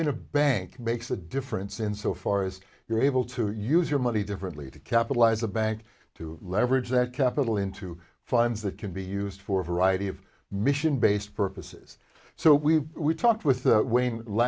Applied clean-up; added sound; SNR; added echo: none; none; none; none.